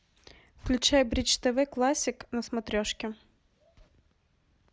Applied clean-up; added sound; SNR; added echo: none; none; none; none.